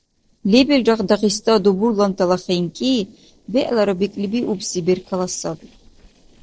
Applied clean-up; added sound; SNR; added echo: neural separator model SepFormer DNS4.